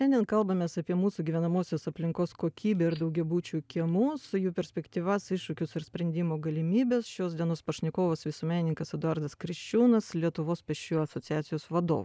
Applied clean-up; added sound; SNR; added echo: neural mask model DeepFilterNet 3.